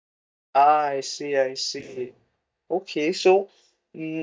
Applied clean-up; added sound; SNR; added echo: neural mask model DeepFilterNet 3.